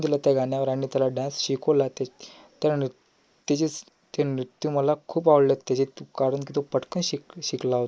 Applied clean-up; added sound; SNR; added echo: neural mask model Resemble Enhance denoiser.